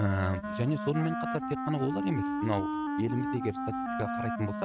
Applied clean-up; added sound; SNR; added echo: neural mask model RNNoise.